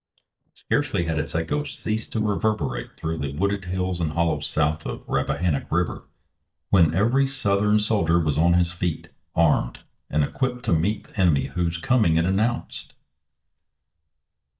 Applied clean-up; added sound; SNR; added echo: neural mask model DeepFilterNet 3.